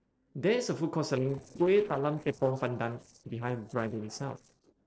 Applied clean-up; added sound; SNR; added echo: neural separator model SepFormer DNS4.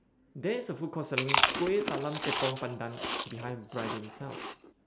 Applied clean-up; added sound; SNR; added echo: none; Chewing, mastication; -3 dB; none.